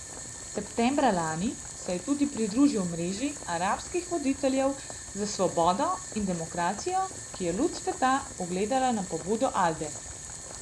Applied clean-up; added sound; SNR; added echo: none; Boiling; 11 dB; none.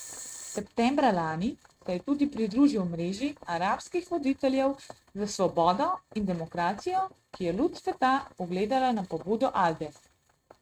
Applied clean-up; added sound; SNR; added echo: neural mask model RNNoise.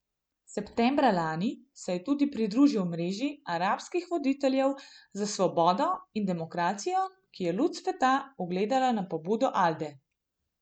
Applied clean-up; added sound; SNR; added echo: none; none; none; none.